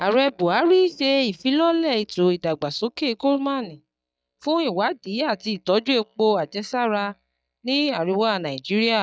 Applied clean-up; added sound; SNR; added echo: neural mask model DeepFilterNet 3.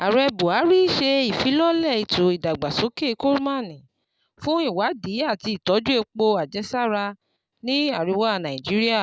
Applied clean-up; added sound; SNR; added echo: none; none; none; none.